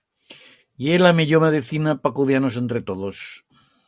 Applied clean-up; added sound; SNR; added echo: none; none; none; none.